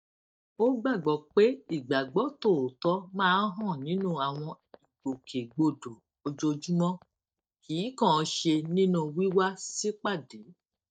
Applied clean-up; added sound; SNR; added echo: neural mask model DeepFilterNet 3.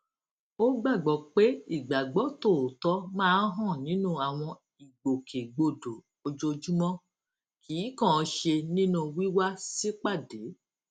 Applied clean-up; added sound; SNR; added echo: none; none; none; none.